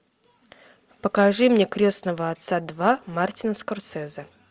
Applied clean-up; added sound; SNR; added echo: none; none; none; none.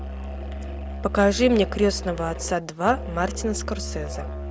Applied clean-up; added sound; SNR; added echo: none; Musical instrument; 7 dB; none.